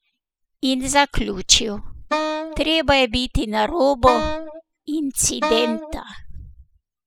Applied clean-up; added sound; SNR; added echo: classical method spectral subtraction.